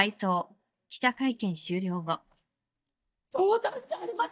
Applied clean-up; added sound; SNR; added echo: neural mask model DeepFilterNet 3.